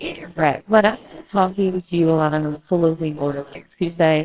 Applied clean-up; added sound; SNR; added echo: neural separator model SepFormer WHAMR!.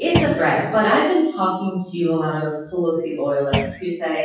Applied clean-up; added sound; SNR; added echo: classical method WPE with log-MMSE.